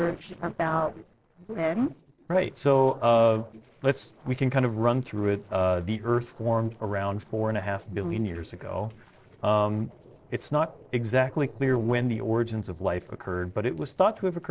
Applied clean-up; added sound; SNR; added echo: neural separator model SepFormer DNS4.